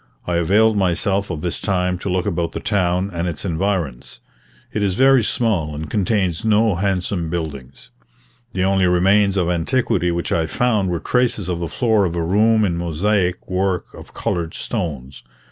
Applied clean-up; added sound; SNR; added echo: none; none; none; none.